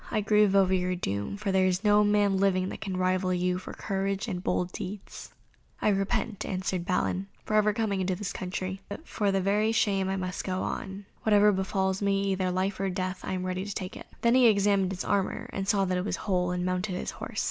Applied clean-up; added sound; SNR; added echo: none; none; none; none.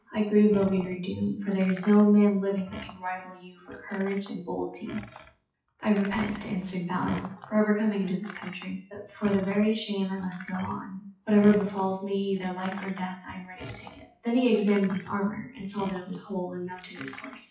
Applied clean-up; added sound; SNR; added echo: classical method WPE with log-MMSE.